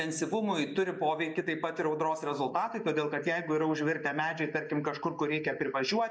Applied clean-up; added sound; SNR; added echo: neural mask model Resemble Enhance denoiser.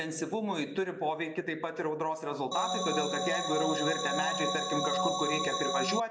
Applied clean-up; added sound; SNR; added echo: none; Organ; -1 dB; none.